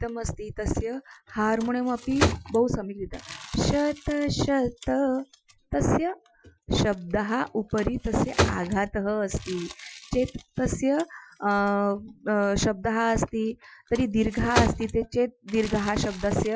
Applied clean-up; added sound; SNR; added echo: classical method Wiener filter.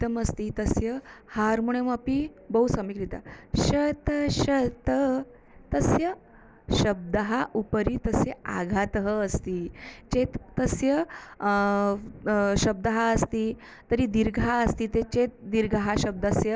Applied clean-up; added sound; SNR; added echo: none; none; none; none.